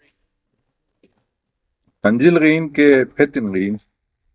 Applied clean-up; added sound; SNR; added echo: neural mask model DeepFilterNet 3.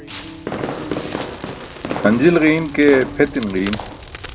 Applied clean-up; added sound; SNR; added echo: none; Fireworks + Crackle; 9 dB; none.